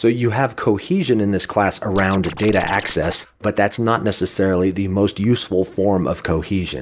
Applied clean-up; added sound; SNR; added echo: none; Scratching (performance technique); 13 dB; none.